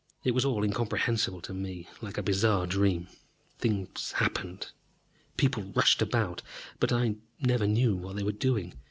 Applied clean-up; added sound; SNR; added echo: none; none; none; none.